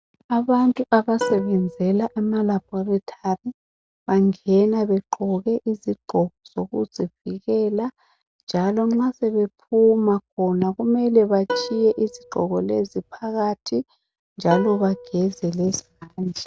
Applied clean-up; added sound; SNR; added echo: none; Plucked string instrument; 11 dB; none.